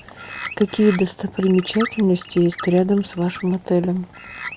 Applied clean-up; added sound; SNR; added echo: none; Bird; 15 dB; none.